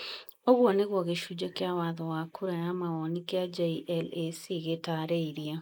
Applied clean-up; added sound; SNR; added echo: neural mask model Resemble Enhance denoiser.